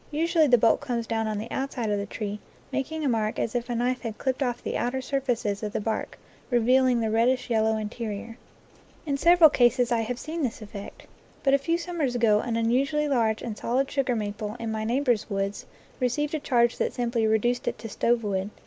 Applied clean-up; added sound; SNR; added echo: none; none; none; none.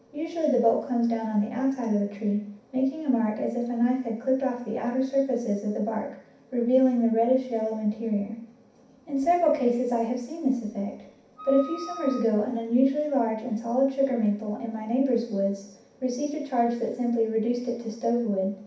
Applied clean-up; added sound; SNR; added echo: none; Wind instrument, woodwind instrument; 14 dB; reverberation time 0.6 s.